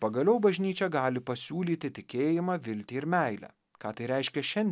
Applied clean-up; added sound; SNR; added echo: none; none; none; none.